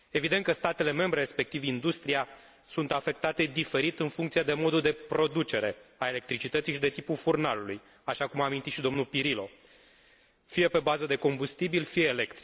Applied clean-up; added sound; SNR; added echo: none; none; none; none.